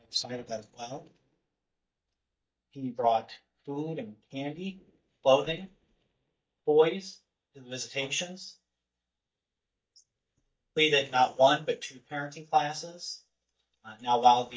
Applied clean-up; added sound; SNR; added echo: neural mask model DeepFilterNet 3.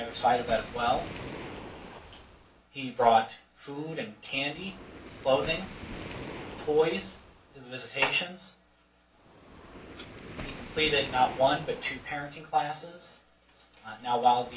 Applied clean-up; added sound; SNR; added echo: none; Waves, surf; 14 dB; reverberation time 0.3 s.